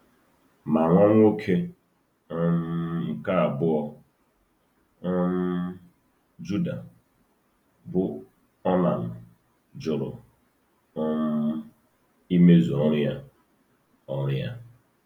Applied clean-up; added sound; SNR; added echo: none; none; none; none.